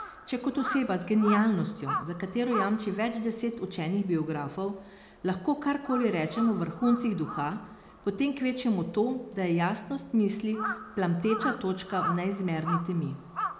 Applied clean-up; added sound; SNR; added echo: none; Crow; 10 dB; none.